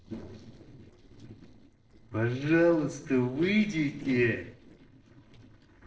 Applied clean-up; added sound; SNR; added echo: neural separator model SepFormer DNS4.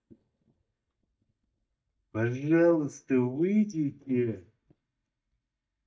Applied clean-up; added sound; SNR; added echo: neural mask model DeepFilterNet 3.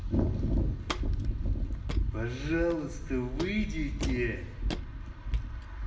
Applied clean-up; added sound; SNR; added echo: none; Walk, footsteps; 16 dB; reverberation time 1.0 s.